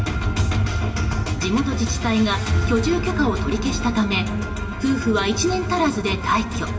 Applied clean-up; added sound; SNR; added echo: none; Electric guitar; 12 dB; reverberation time 1.8 s.